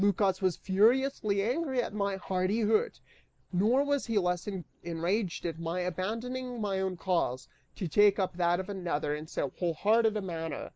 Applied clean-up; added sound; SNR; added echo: none; none; none; none.